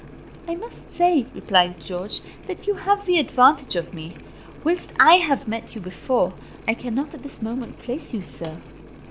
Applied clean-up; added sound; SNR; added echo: none; Boiling; 18 dB; none.